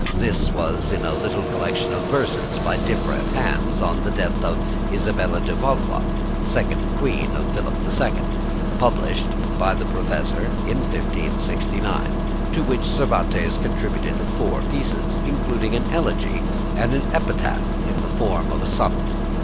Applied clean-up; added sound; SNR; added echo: none; Engine starting; -4 dB; none.